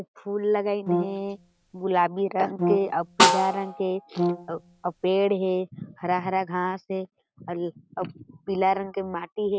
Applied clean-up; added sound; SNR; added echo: none; Brass instrument + Snare drum; 0 dB; none.